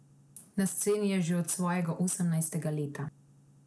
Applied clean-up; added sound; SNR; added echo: none; none; none; none.